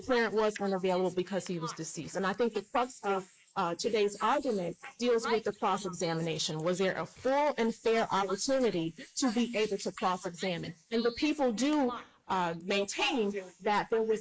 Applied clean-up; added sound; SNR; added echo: neural mask model Resemble Enhance denoiser.